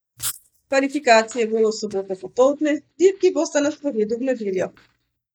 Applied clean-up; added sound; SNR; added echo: neural mask model DeepFilterNet 3.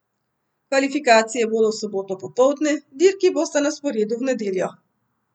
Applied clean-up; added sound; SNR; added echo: none; none; none; none.